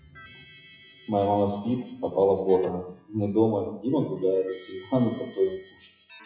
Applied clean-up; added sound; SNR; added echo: classical method WPE with log-MMSE.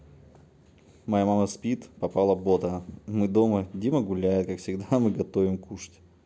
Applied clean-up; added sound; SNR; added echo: none; none; none; none.